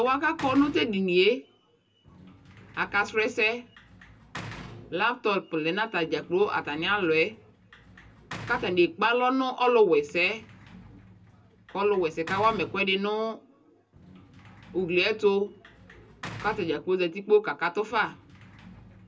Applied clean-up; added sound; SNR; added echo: none; Sliding door / Slam; 19 dB; reverberation time 0.2 s.